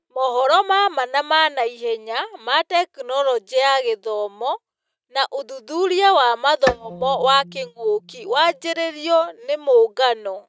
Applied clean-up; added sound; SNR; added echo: neural mask model RNNoise.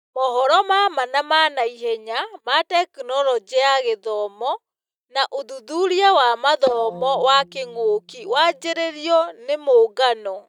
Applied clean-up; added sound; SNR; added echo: neural mask model DeepFilterNet 3.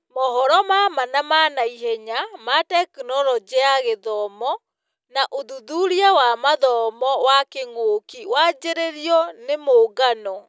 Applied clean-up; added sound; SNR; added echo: none; none; none; none.